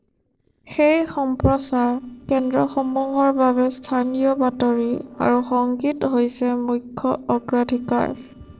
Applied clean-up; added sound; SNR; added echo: neural separator model SepFormer DNS4.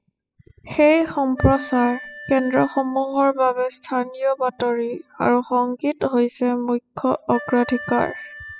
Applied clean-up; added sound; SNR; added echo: classical method spectral subtraction.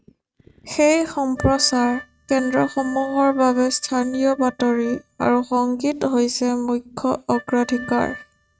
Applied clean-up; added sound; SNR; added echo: neural mask model RNNoise.